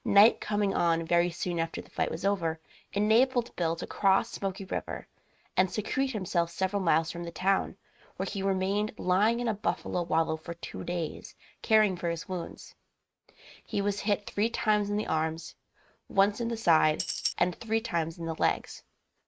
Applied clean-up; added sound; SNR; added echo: neural mask model RNNoise.